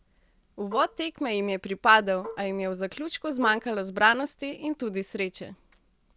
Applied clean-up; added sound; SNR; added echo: none; Marimba, xylophone; 17 dB; none.